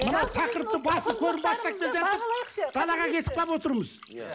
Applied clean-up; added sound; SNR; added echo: none; Liquid; 14 dB; none.